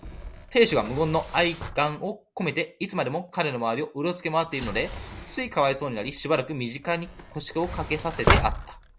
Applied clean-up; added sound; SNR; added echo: none; Sliding door; 6 dB; none.